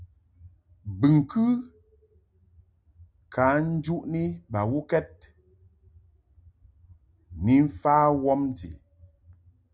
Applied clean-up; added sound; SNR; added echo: none; none; none; none.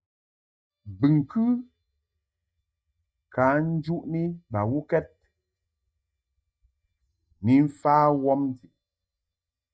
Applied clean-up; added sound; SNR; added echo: neural mask model DeepFilterNet 3.